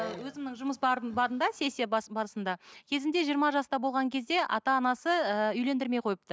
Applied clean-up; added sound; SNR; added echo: none; none; none; none.